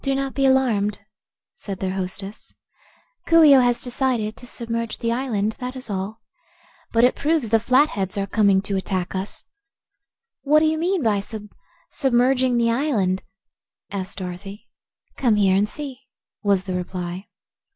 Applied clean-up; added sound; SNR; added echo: none; none; none; none.